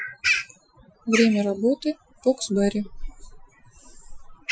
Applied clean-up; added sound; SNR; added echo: classical method Wiener filter.